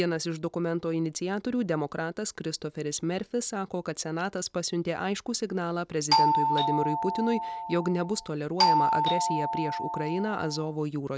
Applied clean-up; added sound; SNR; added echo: none; Doorbell; -3 dB; none.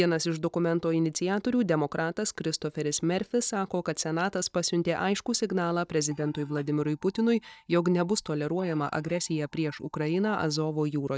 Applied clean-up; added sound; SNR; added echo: neural mask model DeepFilterNet 3.